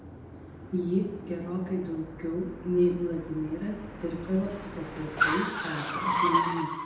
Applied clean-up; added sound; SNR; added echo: none; Car; 2 dB; reverberation time 0.8 s.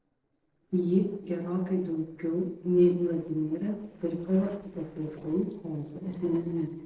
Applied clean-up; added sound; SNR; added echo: neural separator model SepFormer DNS4.